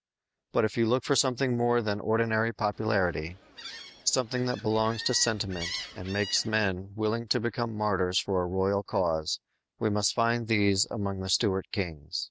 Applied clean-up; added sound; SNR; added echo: none; Gull, seagull; 14 dB; none.